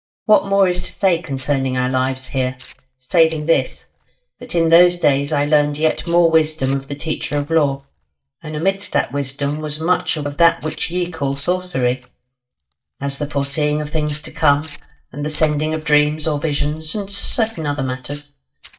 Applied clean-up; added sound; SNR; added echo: neural mask model DeepFilterNet 3.